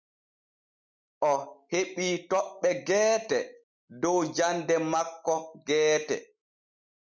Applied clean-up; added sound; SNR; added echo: none; none; none; none.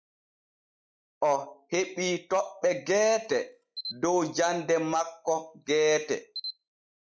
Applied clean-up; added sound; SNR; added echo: classical method log-MMSE.